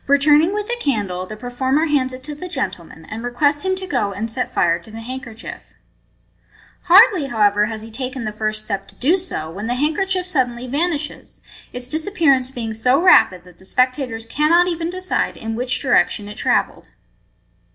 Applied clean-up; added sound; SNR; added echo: none; none; none; none.